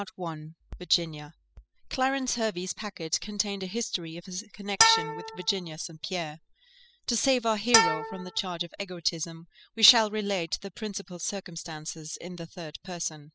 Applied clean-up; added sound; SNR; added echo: classical method spectral subtraction.